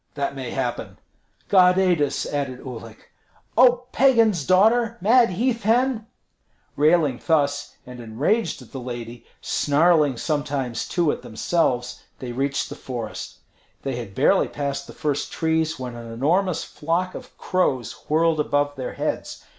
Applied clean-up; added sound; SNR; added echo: none; none; none; none.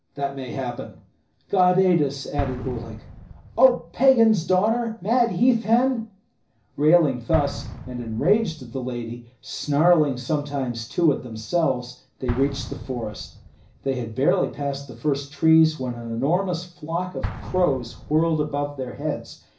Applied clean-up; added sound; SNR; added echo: none; Explosion; 15 dB; reverberation time 0.4 s.